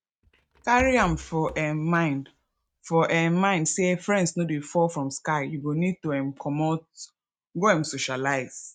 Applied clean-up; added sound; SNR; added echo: neural mask model RNNoise.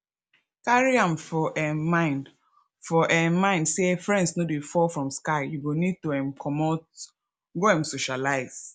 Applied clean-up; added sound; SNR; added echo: none; none; none; none.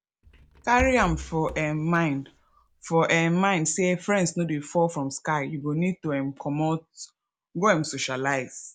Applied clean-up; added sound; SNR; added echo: none; Rattle / Breathing; 13 dB; none.